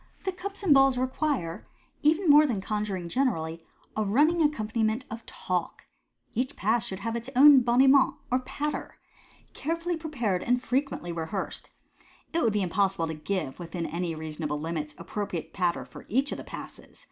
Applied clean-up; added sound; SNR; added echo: none; none; none; none.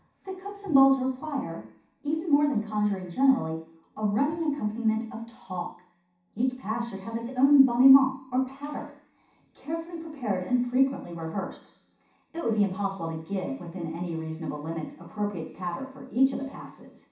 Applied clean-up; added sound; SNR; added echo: none; none; none; reverberation time 0.7 s.